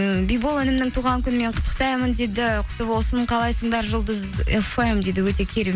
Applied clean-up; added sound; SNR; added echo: none; none; none; none.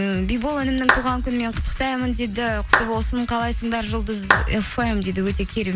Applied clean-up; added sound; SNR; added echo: none; Clapping; 3 dB; none.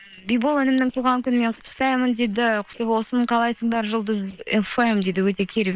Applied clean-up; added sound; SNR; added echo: neural separator model SepFormer WHAM!.